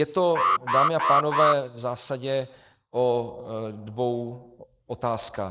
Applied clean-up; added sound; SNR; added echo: neural mask model Resemble Enhance denoiser.